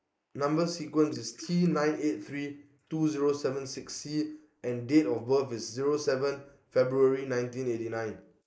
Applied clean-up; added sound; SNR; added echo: neural mask model Resemble Enhance denoiser.